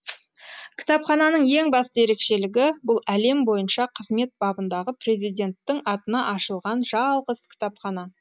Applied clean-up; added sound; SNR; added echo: none; none; none; none.